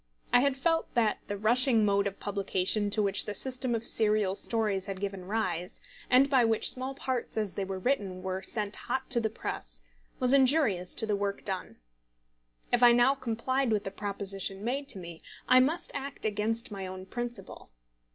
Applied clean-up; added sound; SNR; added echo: none; none; none; none.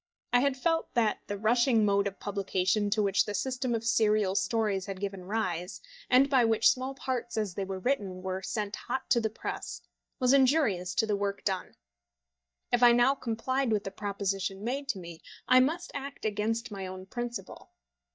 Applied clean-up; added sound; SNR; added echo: neural mask model DeepFilterNet 3.